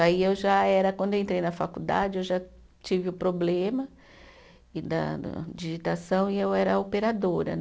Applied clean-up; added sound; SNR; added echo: none; none; none; none.